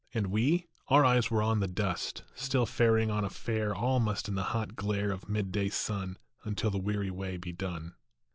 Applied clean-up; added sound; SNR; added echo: none; Buzz; 17 dB; none.